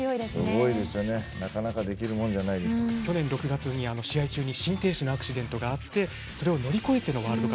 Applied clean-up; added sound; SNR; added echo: none; none; none; none.